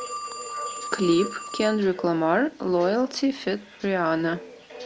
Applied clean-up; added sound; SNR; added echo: none; Telephone; 13 dB; none.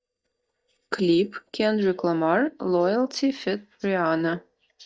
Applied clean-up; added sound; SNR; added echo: neural mask model DeepFilterNet 3.